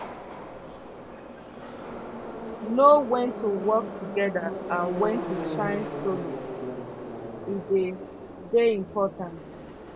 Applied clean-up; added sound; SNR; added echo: none; Subway, metro, underground; 8 dB; none.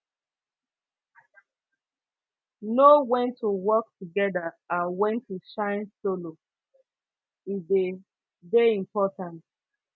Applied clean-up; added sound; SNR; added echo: none; none; none; none.